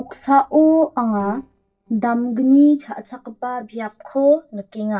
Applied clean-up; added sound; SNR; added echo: neural separator model SepFormer DNS4.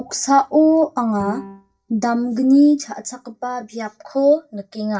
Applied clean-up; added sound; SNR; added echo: neural mask model DeepFilterNet 3.